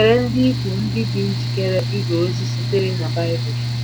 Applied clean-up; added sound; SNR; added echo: none; Mechanical fan; 1 dB; none.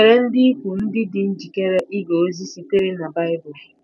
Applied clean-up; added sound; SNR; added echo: none; none; none; none.